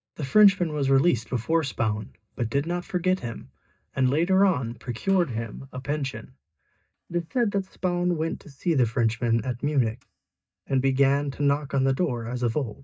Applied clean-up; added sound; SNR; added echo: neural mask model DeepFilterNet 3.